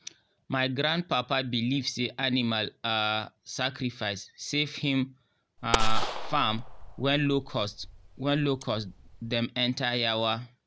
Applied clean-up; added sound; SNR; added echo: none; Gunshot, gunfire; 0 dB; none.